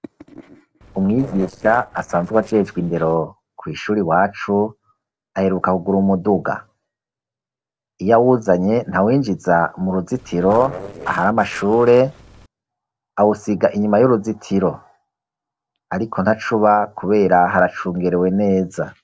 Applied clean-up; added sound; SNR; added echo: neural separator model SepFormer DNS4.